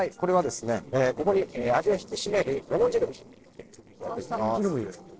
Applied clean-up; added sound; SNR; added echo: neural separator model SepFormer DNS4.